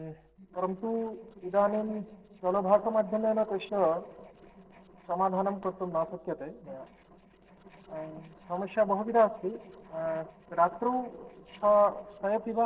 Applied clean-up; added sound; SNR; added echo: neural separator model SepFormer DNS4.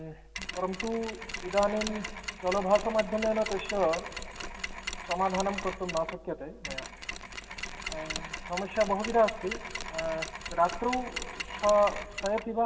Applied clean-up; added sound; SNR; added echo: none; Mechanisms; 8 dB; reverberation time 1.8 s.